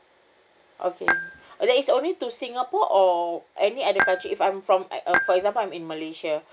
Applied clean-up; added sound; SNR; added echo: none; Dishes, pots, and pans / Chink, clink; 2 dB; none.